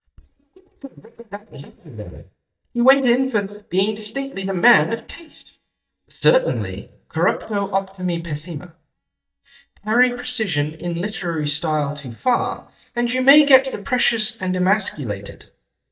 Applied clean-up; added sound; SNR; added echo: neural mask model DeepFilterNet 3.